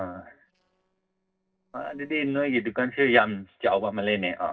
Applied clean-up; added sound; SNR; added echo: neural separator model SepFormer DNS4.